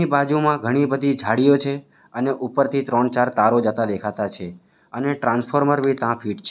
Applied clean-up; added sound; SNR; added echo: none; none; none; none.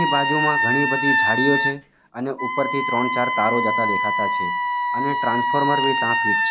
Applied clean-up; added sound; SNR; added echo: none; Wind instrument, woodwind instrument; -3 dB; none.